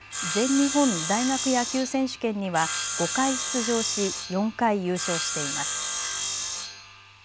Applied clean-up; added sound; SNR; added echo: none; Sawing; 4 dB; none.